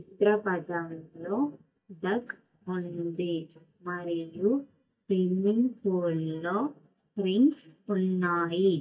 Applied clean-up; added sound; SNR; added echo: neural mask model DeepFilterNet 3.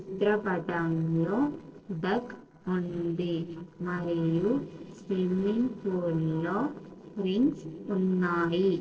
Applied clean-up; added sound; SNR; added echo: neural separator model SepFormer DNS4.